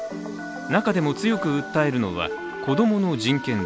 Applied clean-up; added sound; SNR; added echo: none; Telephone; 16 dB; none.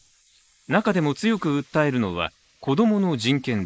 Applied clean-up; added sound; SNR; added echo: neural mask model Resemble Enhance denoiser.